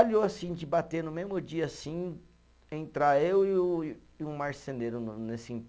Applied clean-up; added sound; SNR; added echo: none; none; none; none.